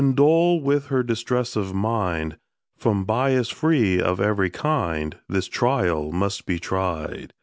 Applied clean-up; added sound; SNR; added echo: none; none; none; none.